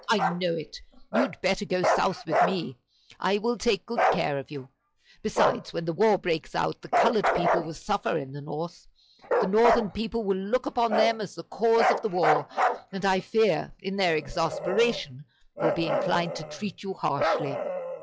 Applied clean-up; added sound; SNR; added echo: classical method log-MMSE.